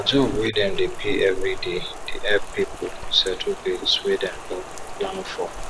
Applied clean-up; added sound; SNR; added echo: none; Rain; 5 dB; none.